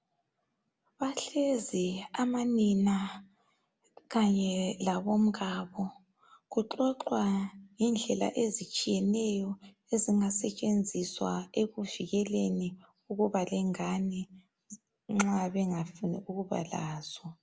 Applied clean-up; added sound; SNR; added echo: none; none; none; none.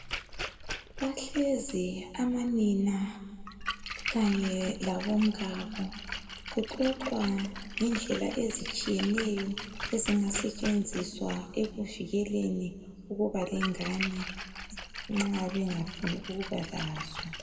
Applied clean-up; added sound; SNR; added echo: none; Splash, splatter; 9 dB; reverberation time 1.3 s.